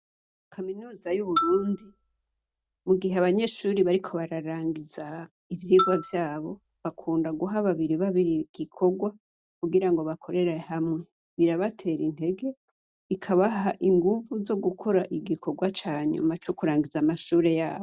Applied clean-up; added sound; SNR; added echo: neural mask model RNNoise.